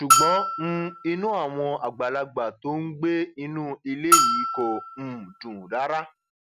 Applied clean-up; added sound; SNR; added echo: none; Bell; -3 dB; none.